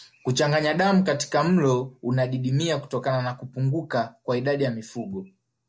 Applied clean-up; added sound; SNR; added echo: none; none; none; none.